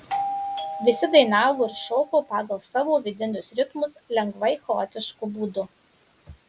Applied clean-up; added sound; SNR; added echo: none; Doorbell; 7 dB; none.